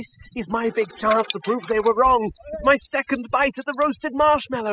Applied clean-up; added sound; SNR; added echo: classical method spectral subtraction.